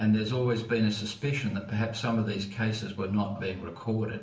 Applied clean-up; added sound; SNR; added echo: none; none; none; reverberation time 0.6 s.